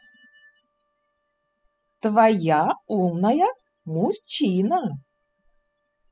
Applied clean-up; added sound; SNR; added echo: classical method spectral subtraction.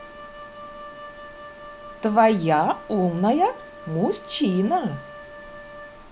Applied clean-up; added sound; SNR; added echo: none; Wind instrument, woodwind instrument; 16 dB; none.